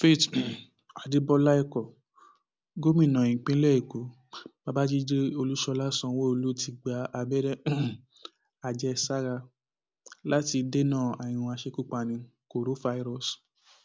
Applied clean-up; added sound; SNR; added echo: none; none; none; none.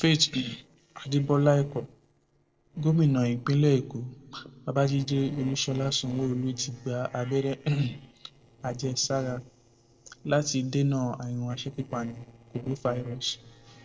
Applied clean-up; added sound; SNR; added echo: neural separator model SepFormer DNS4.